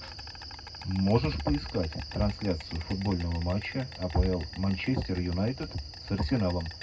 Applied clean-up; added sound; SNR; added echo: none; Insect; 15 dB; reverberation time 0.3 s.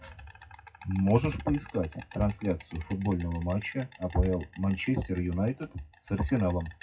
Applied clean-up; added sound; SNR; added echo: classical method WPE with log-MMSE.